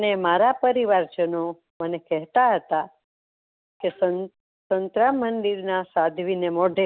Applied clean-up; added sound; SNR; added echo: none; none; none; none.